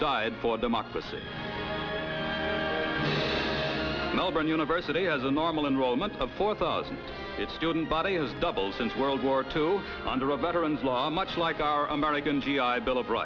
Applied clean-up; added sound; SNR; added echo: none; none; none; none.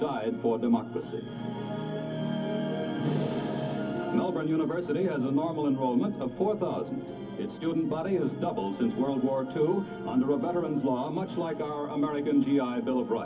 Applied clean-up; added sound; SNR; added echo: none; none; none; reverberation time 0.3 s.